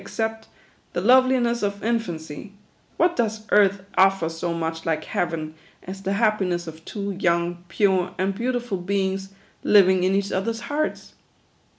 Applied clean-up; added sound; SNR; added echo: none; none; none; none.